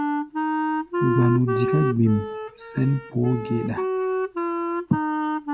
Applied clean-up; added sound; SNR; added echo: none; Wind instrument, woodwind instrument; 1 dB; none.